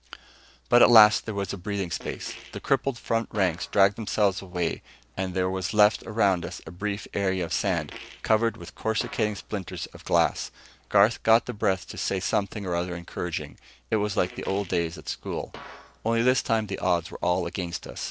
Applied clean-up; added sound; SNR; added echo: neural separator model SepFormer DNS4.